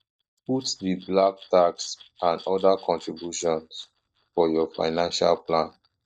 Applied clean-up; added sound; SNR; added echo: neural mask model DeepFilterNet 3.